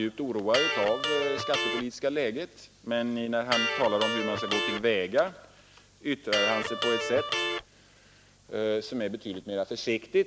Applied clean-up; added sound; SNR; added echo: none; Electric guitar; 2 dB; none.